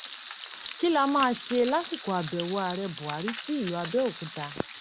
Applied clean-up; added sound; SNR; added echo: none; Frying (food); 11 dB; none.